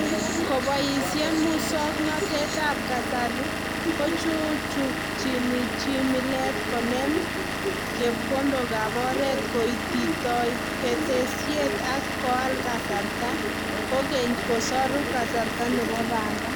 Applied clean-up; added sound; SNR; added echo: none; Engine / Vehicle; 1 dB; none.